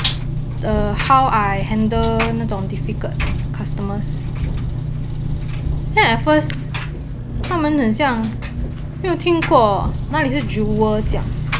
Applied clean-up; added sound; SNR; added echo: none; Engine; 2 dB; none.